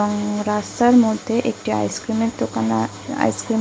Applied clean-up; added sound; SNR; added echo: none; none; none; none.